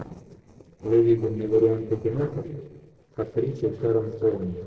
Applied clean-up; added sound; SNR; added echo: neural separator model SepFormer DNS4.